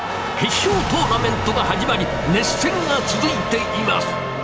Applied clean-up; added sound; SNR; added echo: none; Trumpet; 14 dB; none.